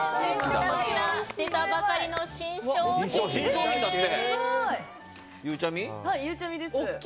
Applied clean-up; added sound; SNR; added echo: none; none; none; none.